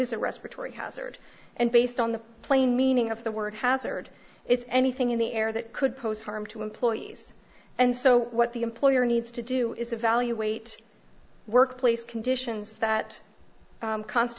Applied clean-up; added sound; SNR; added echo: none; none; none; none.